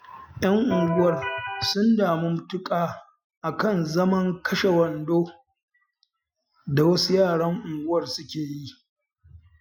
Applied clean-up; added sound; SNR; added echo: classical method Wiener filter.